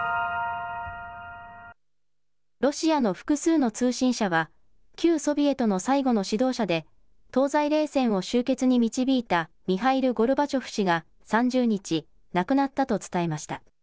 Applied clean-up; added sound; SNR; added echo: none; none; none; none.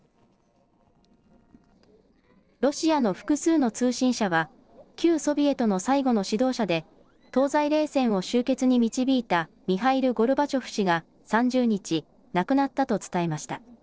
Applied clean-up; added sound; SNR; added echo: neural separator model SepFormer DNS4.